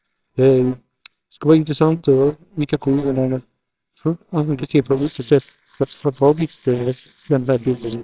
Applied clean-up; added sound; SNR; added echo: neural separator model SepFormer WHAMR!.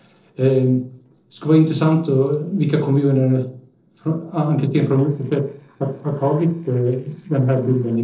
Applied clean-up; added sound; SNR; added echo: neural separator model SepFormer DNS4.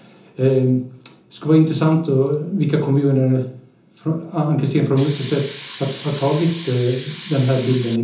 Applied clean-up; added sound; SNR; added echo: none; Hiss; 17 dB; reverberation time 0.6 s.